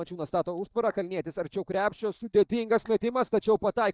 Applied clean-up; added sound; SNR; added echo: neural mask model DeepFilterNet 3.